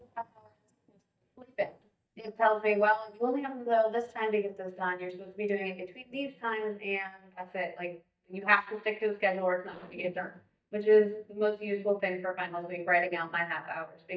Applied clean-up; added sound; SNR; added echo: neural mask model DeepFilterNet 3.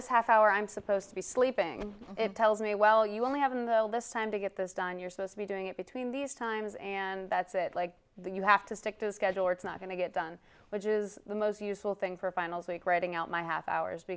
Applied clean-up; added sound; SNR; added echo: none; none; none; none.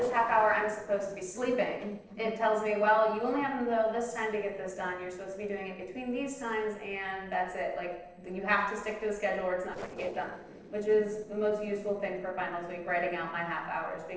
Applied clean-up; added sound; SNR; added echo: neural separator model SepFormer DNS4.